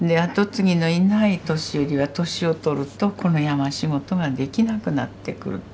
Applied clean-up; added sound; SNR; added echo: none; none; none; none.